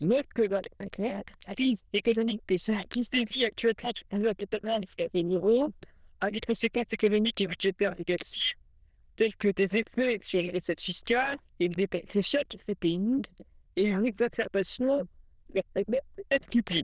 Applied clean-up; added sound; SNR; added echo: neural diffusion model UNIVERSE++.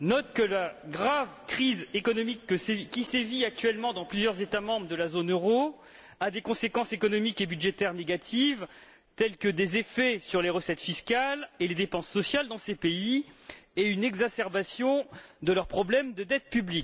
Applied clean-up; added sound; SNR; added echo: none; none; none; none.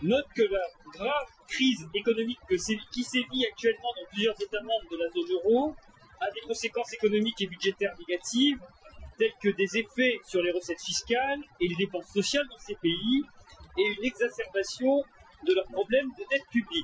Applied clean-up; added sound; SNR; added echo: classical method Wiener filter.